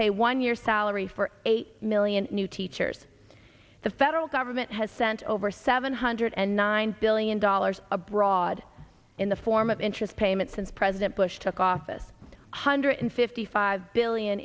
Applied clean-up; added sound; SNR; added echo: none; none; none; none.